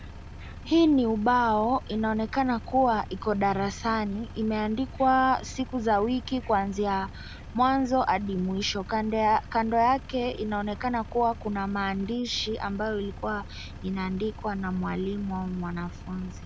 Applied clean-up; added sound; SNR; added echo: none; Engine; 14 dB; none.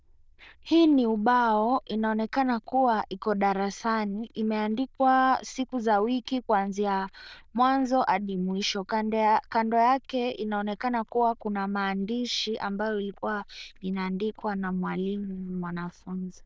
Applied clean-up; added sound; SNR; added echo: neural diffusion model UNIVERSE++.